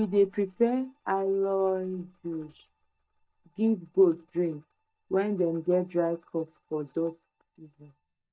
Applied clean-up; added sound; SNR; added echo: neural mask model DeepFilterNet 3.